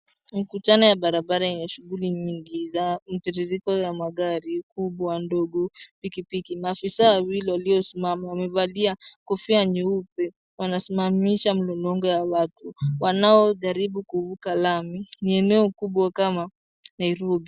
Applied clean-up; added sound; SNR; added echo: none; none; none; none.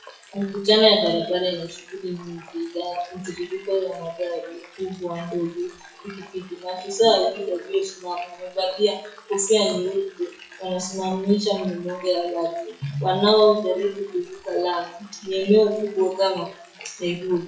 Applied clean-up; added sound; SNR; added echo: classical method WPE with log-MMSE.